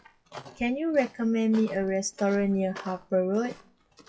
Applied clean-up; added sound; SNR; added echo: classical method WPE with log-MMSE.